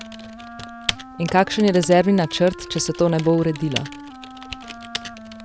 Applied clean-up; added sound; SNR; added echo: none; Typing + Wind instrument, woodwind instrument; 12 dB; none.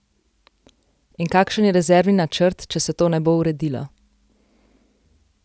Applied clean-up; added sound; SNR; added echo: none; none; none; none.